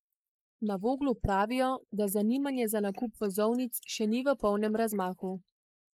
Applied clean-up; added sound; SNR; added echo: neural mask model Resemble Enhance denoiser.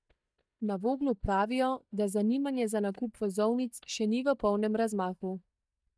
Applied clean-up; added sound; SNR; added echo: neural mask model DeepFilterNet 3.